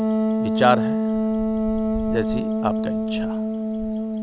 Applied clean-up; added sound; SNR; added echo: none; Wind instrument, woodwind instrument; -5 dB; none.